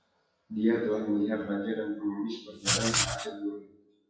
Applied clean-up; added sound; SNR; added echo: classical method WPE with log-MMSE.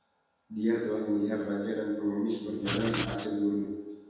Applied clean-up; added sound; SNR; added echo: none; Writing; 1 dB; reverberation time 1.1 s.